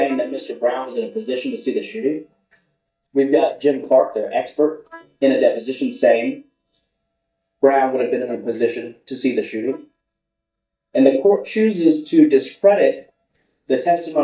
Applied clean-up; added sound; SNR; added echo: neural mask model DeepFilterNet 3.